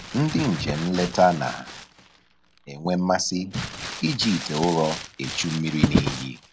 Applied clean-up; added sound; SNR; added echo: none; Crumpling, crinkling; 5 dB; none.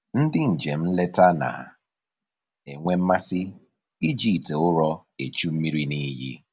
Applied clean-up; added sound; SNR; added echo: none; none; none; none.